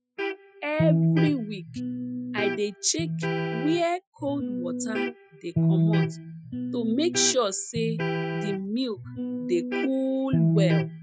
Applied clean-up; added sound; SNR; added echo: classical method Wiener filter.